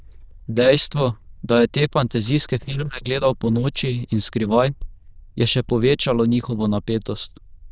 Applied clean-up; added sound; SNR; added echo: neural diffusion model UNIVERSE++.